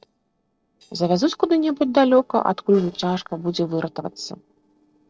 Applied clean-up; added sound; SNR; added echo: neural separator model SepFormer DNS4.